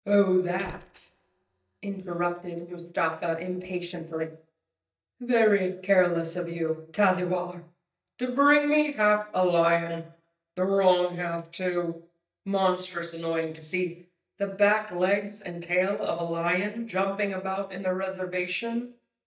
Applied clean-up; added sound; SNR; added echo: neural mask model DeepFilterNet 3.